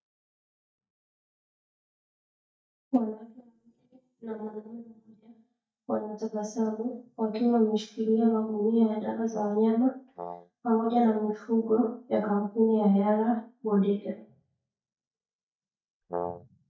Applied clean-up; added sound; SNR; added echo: neural mask model DeepFilterNet 3.